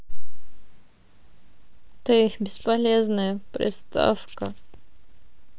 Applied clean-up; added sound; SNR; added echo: none; none; none; none.